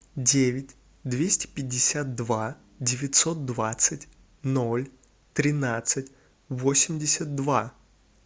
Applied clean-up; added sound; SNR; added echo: none; none; none; none.